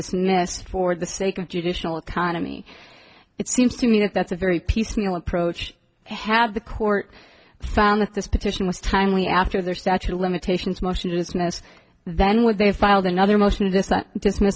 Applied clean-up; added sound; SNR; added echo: none; none; none; none.